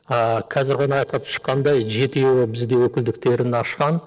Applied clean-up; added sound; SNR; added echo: neural separator model SepFormer DNS4.